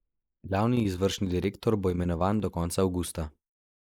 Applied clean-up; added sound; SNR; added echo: neural mask model Resemble Enhance denoiser.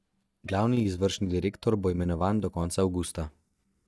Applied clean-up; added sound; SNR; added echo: neural mask model DeepFilterNet 3.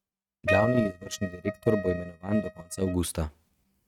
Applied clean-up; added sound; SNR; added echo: neural mask model RNNoise.